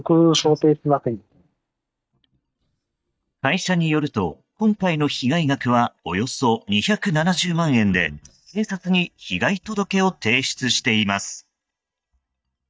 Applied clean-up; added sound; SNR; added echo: neural mask model DeepFilterNet 3.